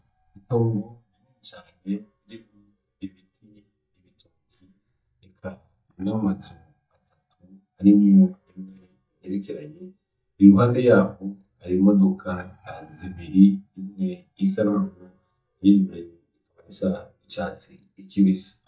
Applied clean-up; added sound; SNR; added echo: neural mask model DeepFilterNet 3.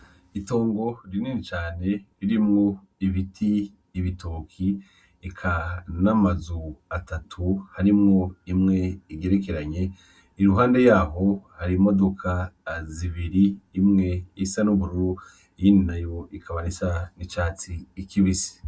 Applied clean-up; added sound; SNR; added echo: none; none; none; none.